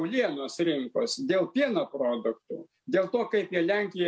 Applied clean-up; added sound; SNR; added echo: none; none; none; none.